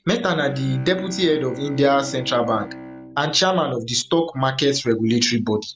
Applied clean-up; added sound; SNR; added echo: none; Bowed string instrument; 17 dB; none.